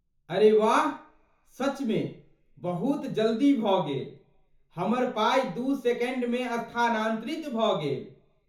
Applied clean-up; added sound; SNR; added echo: none; none; none; reverberation time 0.6 s.